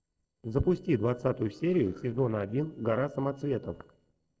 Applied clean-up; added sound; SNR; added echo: neural separator model SepFormer DNS4.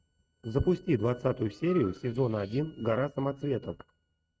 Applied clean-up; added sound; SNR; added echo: neural mask model RNNoise.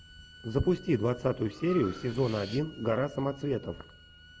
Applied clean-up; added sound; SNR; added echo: none; Breathing + Bowed string instrument; 18 dB; none.